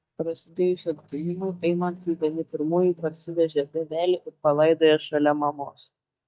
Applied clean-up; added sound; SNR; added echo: neural mask model DeepFilterNet 3.